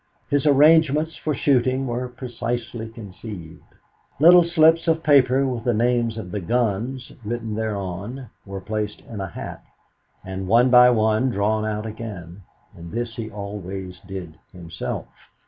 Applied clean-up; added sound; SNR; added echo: none; none; none; none.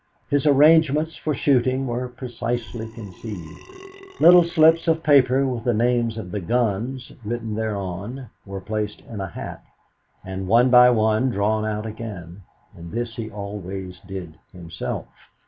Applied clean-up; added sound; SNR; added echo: none; Burping, eructation; 20 dB; none.